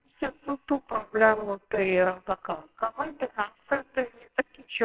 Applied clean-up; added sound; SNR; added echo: neural separator model SepFormer WHAMR!.